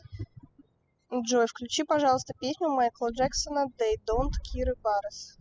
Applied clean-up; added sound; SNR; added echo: classical method spectral subtraction.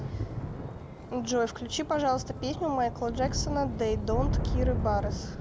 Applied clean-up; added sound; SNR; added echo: none; Thunder / Rain; 2 dB; none.